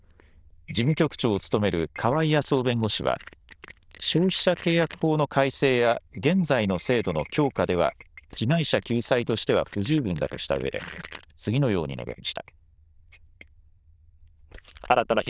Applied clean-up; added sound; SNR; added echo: neural diffusion model UNIVERSE++.